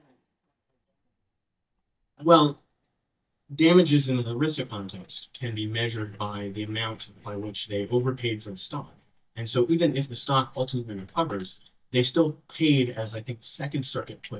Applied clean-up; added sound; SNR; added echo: neural mask model DeepFilterNet 3.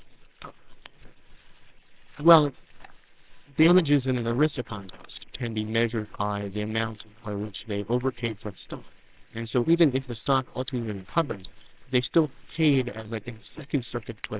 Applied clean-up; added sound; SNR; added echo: neural separator model SepFormer WHAMR!.